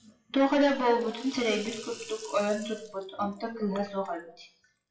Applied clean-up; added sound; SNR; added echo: classical method WPE with log-MMSE.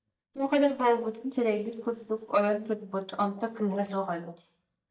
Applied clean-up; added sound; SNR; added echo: neural mask model DeepFilterNet 3.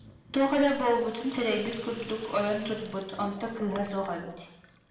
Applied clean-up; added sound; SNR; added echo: none; Sink (filling or washing); 17 dB; reverberation time 0.8 s.